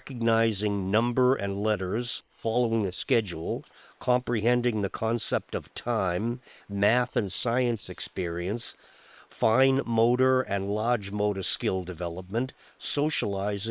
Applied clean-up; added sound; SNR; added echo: neural separator model SepFormer WHAM!.